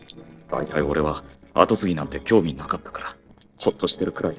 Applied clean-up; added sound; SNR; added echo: neural separator model SepFormer DNS4.